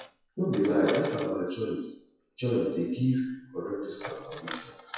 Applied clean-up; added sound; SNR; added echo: classical method WPE with log-MMSE.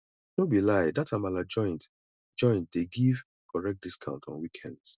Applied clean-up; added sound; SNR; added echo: none; none; none; none.